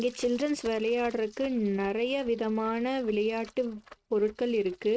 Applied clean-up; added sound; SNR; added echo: neural mask model RNNoise.